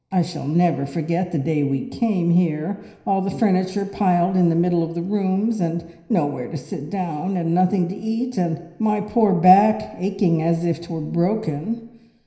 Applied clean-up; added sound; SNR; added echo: none; Brass instrument; 20 dB; reverberation time 0.9 s.